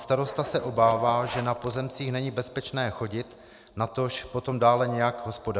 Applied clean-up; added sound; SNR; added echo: none; Zipper (clothing); 14 dB; none.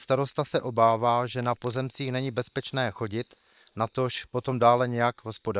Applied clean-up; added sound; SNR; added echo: neural separator model SepFormer WHAM!.